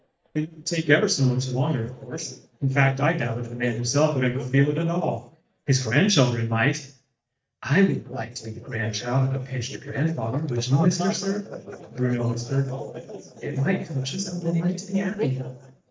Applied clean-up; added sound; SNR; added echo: neural mask model DeepFilterNet 3.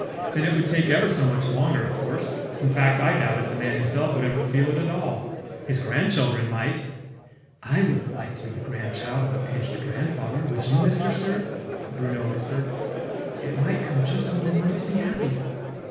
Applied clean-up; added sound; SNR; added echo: none; Crowd; 8 dB; reverberation time 1.1 s.